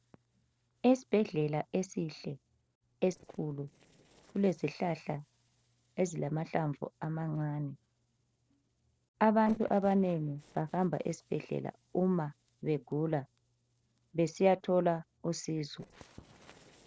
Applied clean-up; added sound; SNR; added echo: neural separator model SepFormer DNS4.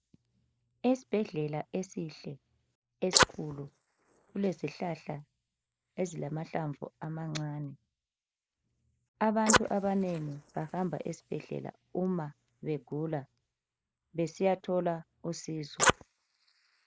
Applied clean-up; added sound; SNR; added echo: neural mask model Resemble Enhance denoiser.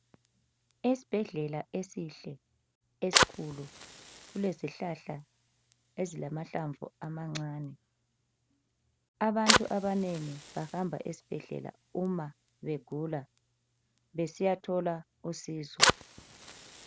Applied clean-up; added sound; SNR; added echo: none; Fire; 1 dB; none.